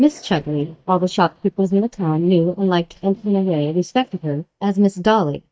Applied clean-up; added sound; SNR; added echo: neural mask model DeepFilterNet 3.